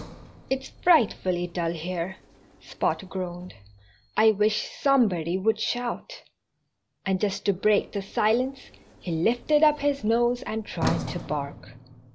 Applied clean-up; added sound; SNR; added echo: none; Sliding door; 14 dB; none.